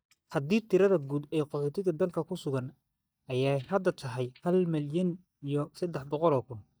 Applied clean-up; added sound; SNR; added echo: neural mask model DeepFilterNet 3.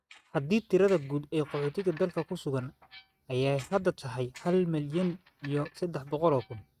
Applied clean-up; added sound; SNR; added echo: neural mask model RNNoise.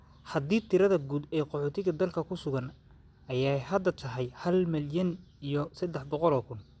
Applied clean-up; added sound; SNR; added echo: none; none; none; none.